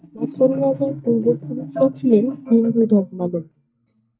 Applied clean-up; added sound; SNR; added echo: neural mask model DeepFilterNet 3.